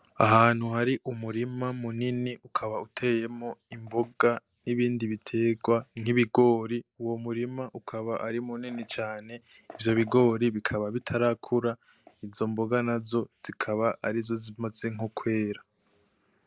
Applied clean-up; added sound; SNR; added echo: none; none; none; none.